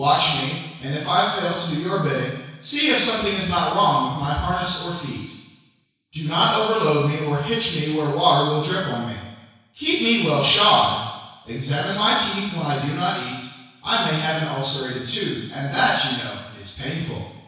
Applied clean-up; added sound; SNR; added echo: none; none; none; reverberation time 1.1 s.